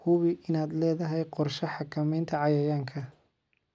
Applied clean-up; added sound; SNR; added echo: none; none; none; none.